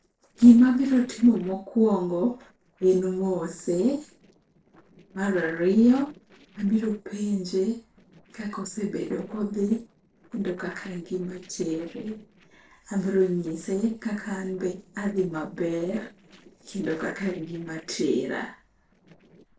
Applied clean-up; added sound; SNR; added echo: neural separator model SepFormer DNS4.